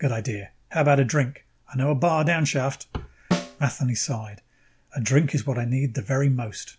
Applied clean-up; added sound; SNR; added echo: none; Snare drum; 10 dB; none.